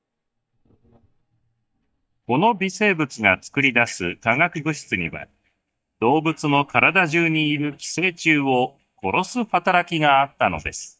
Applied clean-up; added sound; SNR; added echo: neural mask model DeepFilterNet 3.